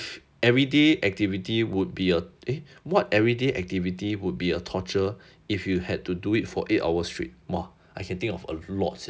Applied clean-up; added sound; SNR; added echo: none; none; none; none.